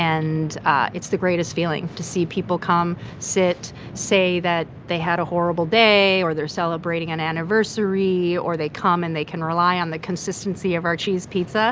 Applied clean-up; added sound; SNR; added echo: none; none; none; none.